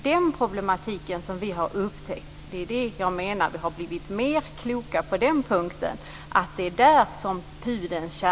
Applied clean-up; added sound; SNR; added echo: none; none; none; none.